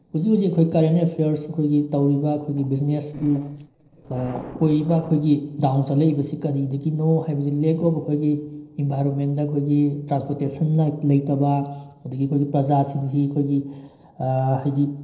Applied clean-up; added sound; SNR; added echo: neural separator model SepFormer DNS4.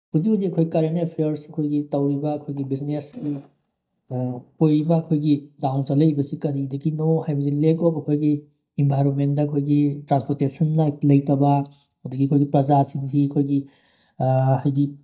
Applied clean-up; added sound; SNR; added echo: neural mask model DeepFilterNet 3.